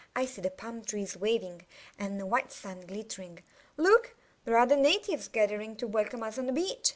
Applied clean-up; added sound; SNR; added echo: none; none; none; none.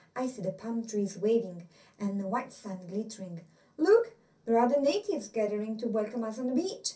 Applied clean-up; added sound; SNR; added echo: none; none; none; reverberation time 0.3 s.